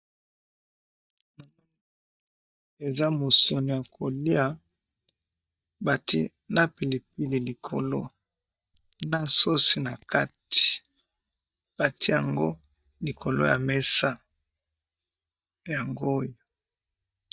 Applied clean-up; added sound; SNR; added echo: neural mask model DeepFilterNet 3.